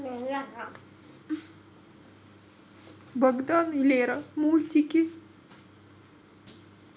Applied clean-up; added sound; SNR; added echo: none; none; none; none.